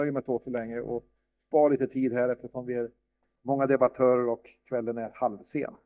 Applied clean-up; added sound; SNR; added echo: neural mask model DeepFilterNet 3.